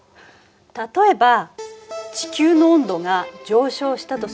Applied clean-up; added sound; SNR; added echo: none; none; none; none.